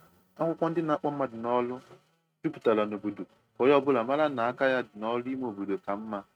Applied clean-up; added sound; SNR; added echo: neural mask model RNNoise.